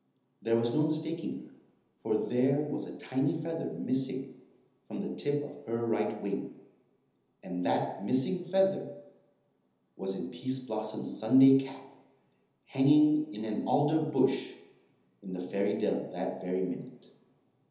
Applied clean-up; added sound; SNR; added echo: none; none; none; reverberation time 0.9 s.